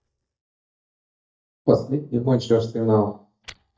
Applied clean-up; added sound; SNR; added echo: neural mask model DeepFilterNet 3.